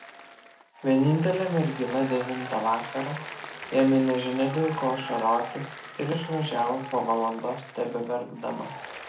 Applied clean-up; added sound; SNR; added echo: none; Applause; 13 dB; reverberation time 0.4 s.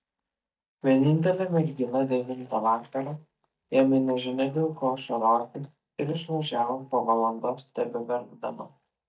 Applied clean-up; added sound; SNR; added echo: neural mask model DeepFilterNet 3.